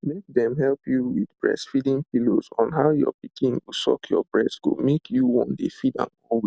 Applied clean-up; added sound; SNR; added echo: none; none; none; none.